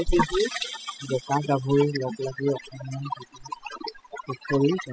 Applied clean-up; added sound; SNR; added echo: classical method spectral subtraction.